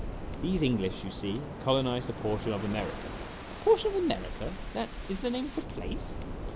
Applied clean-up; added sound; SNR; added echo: none; Waves, surf; 6 dB; none.